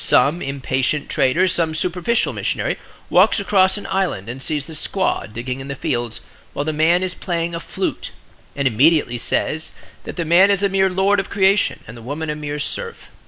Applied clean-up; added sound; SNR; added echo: none; none; none; none.